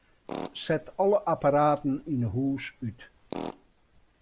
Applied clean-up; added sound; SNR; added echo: none; Tools; 15 dB; none.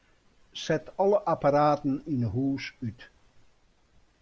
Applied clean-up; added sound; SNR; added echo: none; none; none; none.